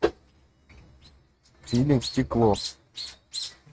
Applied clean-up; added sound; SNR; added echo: neural mask model RNNoise.